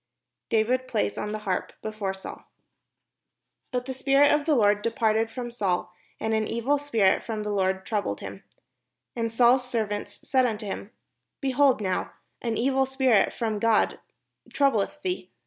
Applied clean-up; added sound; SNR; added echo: none; none; none; none.